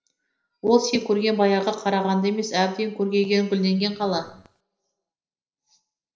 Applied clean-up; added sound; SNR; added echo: neural separator model SepFormer DNS4.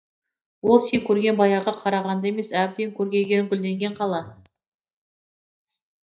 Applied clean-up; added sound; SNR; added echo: neural mask model DeepFilterNet 3.